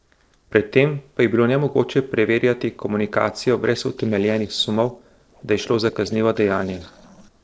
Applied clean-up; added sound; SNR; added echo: neural separator model SepFormer DNS4.